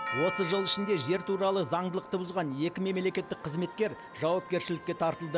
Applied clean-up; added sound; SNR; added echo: none; Doorbell; 12 dB; none.